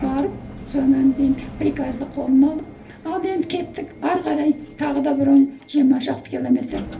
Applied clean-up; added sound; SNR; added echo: none; Engine; 17 dB; reverberation time 0.3 s.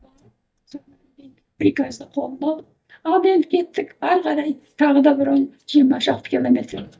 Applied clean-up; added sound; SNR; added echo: neural mask model DeepFilterNet 3.